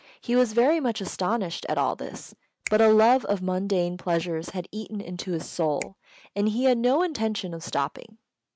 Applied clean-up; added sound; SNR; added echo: neural mask model RNNoise.